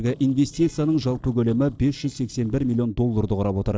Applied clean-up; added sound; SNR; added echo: neural separator model SepFormer DNS4.